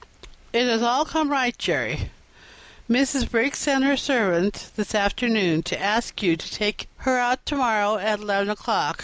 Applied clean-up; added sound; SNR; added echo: none; none; none; none.